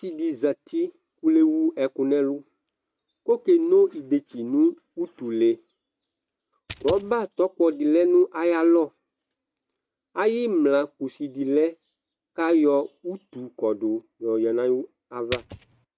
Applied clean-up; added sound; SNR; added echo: neural mask model RNNoise.